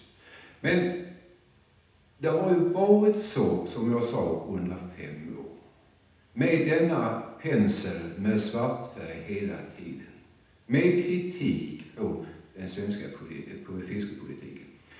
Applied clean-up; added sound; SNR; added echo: none; none; none; reverberation time 0.9 s.